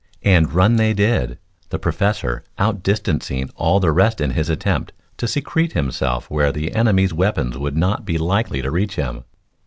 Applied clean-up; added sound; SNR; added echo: none; none; none; none.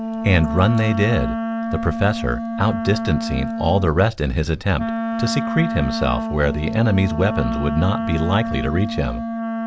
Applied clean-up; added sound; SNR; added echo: none; Wind instrument, woodwind instrument; 4 dB; none.